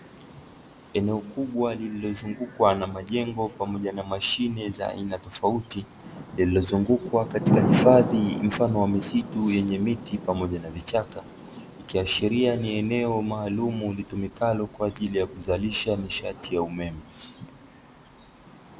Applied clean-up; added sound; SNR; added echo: none; Thunder / Rain; 7 dB; none.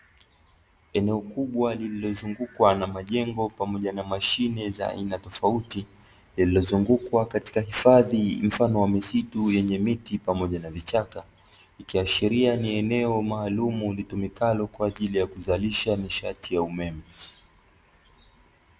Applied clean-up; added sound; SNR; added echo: none; none; none; none.